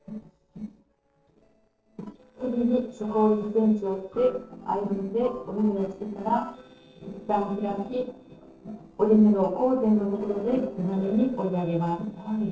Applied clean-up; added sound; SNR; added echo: neural separator model SepFormer DNS4.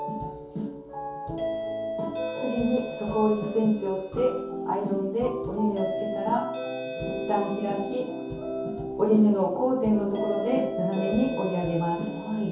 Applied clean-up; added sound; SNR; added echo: none; Doorbell; 9 dB; reverberation time 0.6 s.